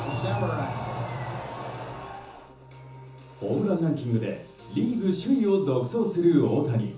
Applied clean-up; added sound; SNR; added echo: none; none; none; reverberation time 0.7 s.